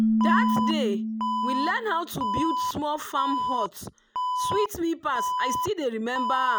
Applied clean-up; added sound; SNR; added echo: none; Alarm + Keyboard (musical); -2 dB; none.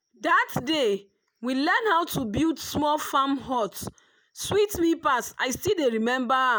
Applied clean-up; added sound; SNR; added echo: none; none; none; none.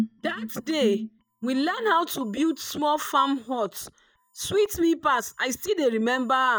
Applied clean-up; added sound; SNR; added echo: neural mask model DeepFilterNet 3.